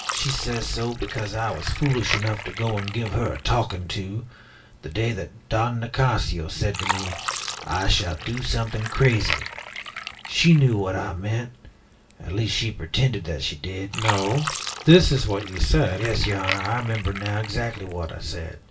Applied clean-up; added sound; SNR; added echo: none; Fill (with liquid); 10 dB; reverberation time 0.2 s.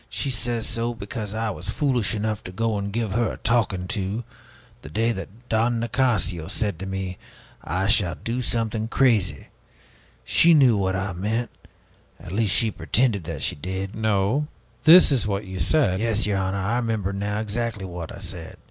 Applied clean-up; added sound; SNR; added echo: none; none; none; none.